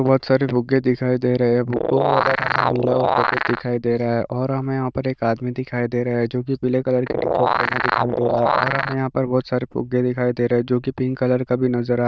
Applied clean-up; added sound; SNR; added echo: neural diffusion model UNIVERSE++.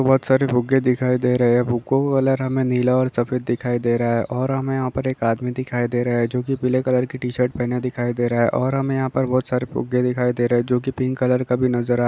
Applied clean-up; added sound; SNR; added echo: none; none; none; none.